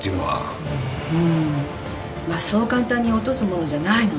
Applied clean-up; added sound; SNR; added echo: none; none; none; none.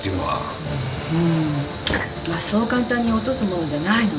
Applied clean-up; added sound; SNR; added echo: none; Fire; 10 dB; none.